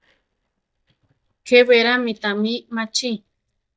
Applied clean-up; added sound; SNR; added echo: neural mask model DeepFilterNet 3.